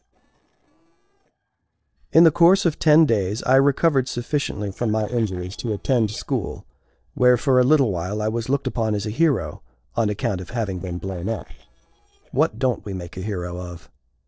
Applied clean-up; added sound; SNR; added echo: neural separator model SepFormer DNS4.